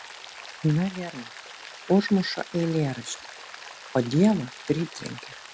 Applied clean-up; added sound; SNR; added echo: none; Rain; 15 dB; none.